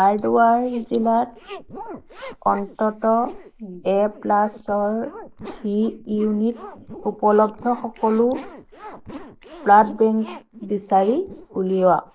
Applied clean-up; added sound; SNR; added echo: neural mask model Resemble Enhance denoiser.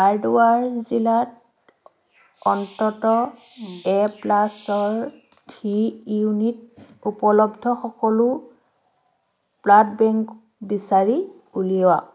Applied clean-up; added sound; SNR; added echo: none; none; none; none.